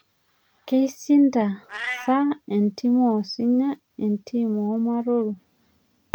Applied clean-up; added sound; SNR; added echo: none; Meow; 19 dB; none.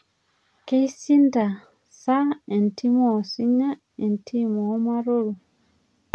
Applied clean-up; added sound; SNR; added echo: none; none; none; none.